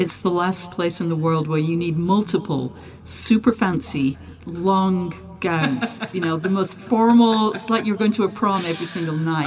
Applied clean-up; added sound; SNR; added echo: none; none; none; reverberation time 2.7 s.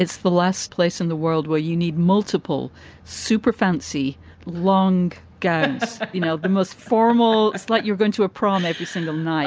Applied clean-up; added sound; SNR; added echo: none; none; none; none.